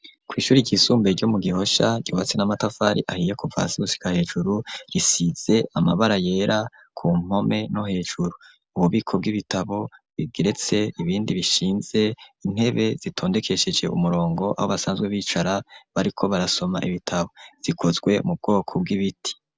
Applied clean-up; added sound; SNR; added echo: none; none; none; none.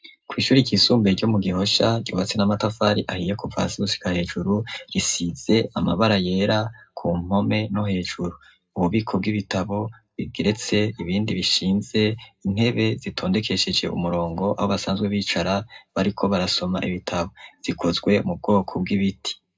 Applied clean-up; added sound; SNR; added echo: none; none; none; reverberation time 0.2 s.